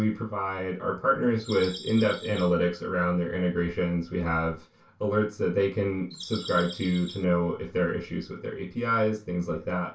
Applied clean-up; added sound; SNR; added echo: none; Bird vocalization, bird call, bird song; 14 dB; reverberation time 0.2 s.